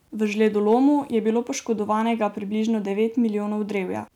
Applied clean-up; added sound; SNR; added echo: none; none; none; none.